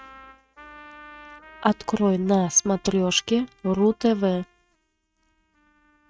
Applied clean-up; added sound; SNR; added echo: neural mask model RNNoise.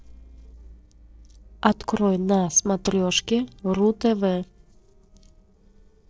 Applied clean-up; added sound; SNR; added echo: neural separator model SepFormer DNS4.